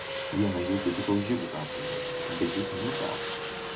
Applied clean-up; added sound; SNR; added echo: none; Fixed-wing aircraft, airplane; 2 dB; reverberation time 0.1 s.